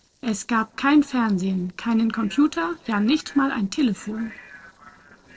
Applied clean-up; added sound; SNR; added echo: neural separator model SepFormer DNS4.